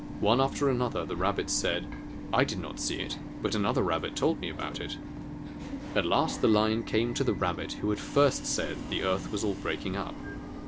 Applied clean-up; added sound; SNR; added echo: none; Bird vocalization, bird call, bird song + Subway, metro, underground / Train; 8 dB; none.